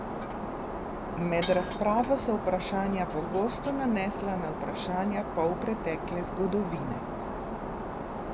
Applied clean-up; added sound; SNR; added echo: none; Shatter; 4 dB; none.